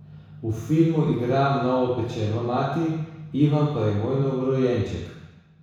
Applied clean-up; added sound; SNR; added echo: none; none; none; reverberation time 1.1 s.